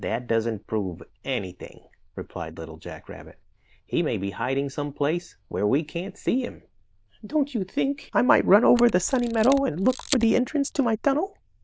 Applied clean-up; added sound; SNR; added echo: neural diffusion model UNIVERSE++.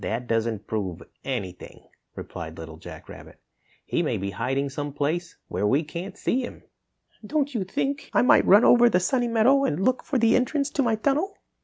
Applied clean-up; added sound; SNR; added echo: none; none; none; none.